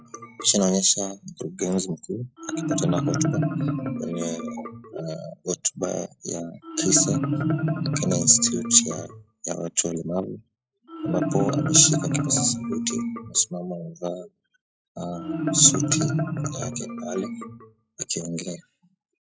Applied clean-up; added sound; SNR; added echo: classical method log-MMSE.